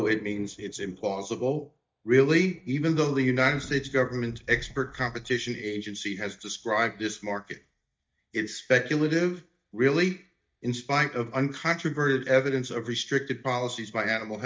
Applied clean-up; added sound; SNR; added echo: neural mask model DeepFilterNet 3.